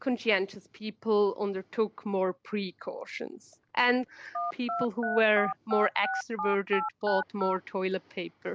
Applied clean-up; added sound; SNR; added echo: none; Telephone; 4 dB; none.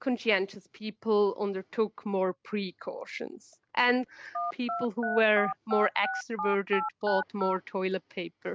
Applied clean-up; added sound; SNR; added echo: neural mask model RNNoise.